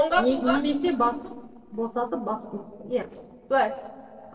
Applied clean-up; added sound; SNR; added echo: neural separator model SepFormer DNS4.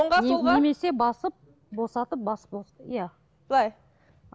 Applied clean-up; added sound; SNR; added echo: none; none; none; none.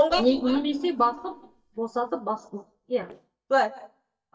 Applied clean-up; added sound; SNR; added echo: neural mask model DeepFilterNet 3.